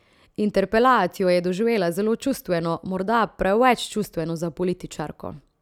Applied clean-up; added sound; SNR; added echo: none; none; none; none.